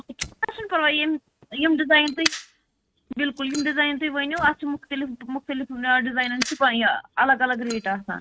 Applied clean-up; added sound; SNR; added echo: neural mask model RNNoise.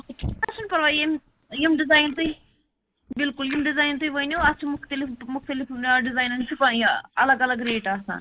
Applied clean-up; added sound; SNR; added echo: neural mask model Resemble Enhance denoiser.